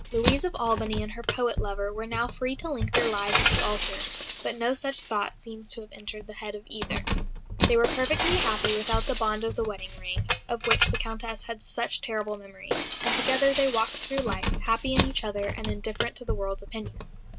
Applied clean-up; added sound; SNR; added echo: none; Keys jangling + Shatter; 0 dB; none.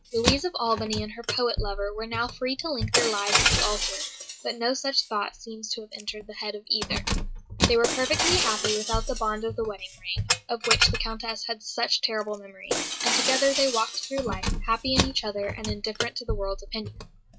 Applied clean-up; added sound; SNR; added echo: classical method log-MMSE.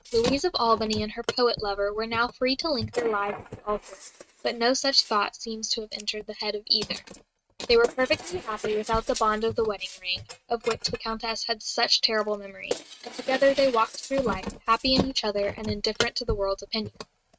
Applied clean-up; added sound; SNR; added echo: neural mask model RNNoise.